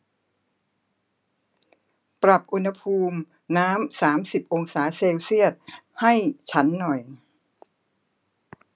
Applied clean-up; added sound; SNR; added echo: none; none; none; none.